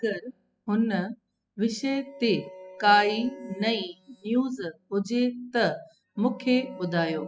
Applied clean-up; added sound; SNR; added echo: classical method spectral subtraction.